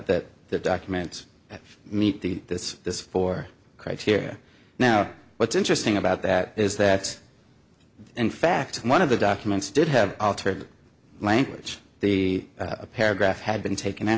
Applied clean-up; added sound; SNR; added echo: none; none; none; none.